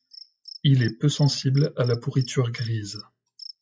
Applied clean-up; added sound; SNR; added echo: classical method log-MMSE.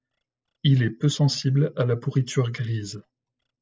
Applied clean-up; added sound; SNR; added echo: neural separator model SepFormer DNS4.